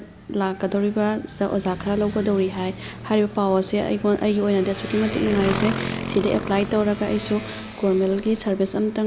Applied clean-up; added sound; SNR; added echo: none; Motorcycle; 10 dB; none.